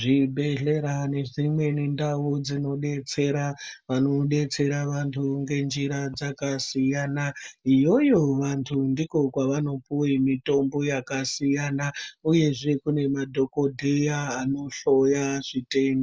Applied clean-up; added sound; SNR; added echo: none; none; none; none.